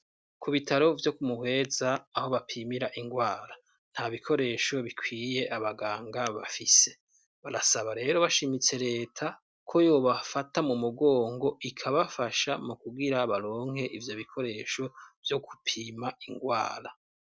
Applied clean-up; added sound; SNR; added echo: none; none; none; none.